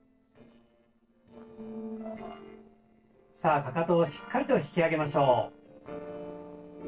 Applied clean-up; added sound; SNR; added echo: neural separator model SepFormer DNS4.